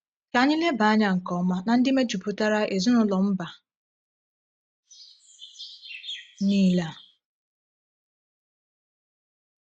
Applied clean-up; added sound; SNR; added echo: neural mask model RNNoise.